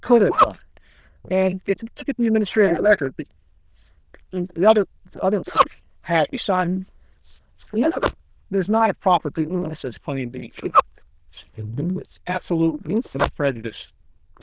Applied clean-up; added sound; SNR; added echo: neural diffusion model UNIVERSE++.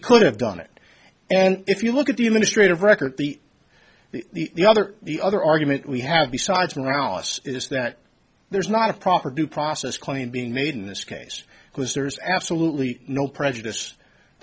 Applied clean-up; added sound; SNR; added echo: none; none; none; none.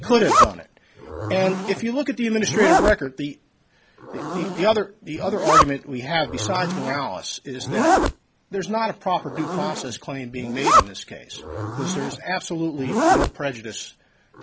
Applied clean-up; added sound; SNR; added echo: none; Zipper (clothing); -1 dB; none.